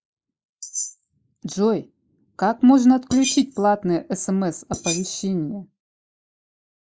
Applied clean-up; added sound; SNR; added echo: neural mask model Resemble Enhance denoiser.